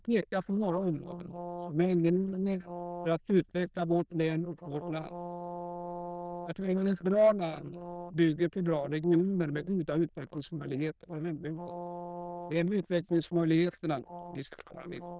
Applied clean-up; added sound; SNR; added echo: neural diffusion model UNIVERSE++.